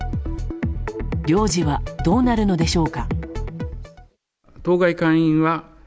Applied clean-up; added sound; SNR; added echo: none; none; none; none.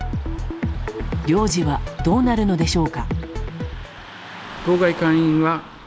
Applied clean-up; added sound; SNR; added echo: none; Car passing by / Traffic noise, roadway noise; 18 dB; none.